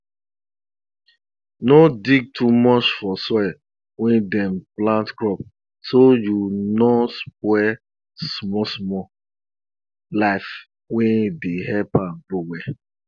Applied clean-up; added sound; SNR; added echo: none; none; none; none.